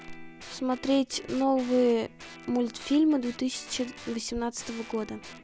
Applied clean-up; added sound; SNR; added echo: none; Guitar; 18 dB; none.